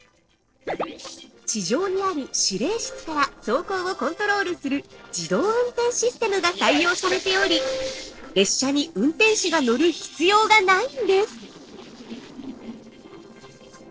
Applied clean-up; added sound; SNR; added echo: neural separator model SepFormer DNS4.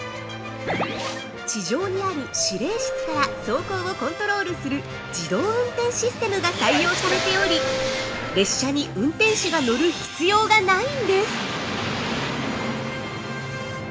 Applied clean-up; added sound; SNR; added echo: none; Subway, metro, underground / Doorbell; 8 dB; none.